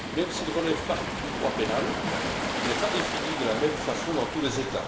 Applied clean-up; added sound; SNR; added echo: none; Waves, surf; 0 dB; reverberation time 2.3 s.